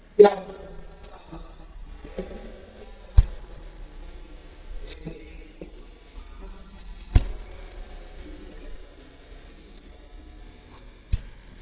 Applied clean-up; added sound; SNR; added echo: neural mask model DeepFilterNet 3.